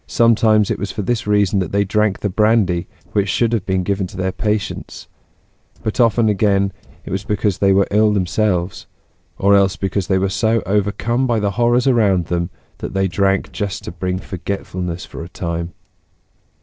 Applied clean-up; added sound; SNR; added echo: neural separator model SepFormer DNS4.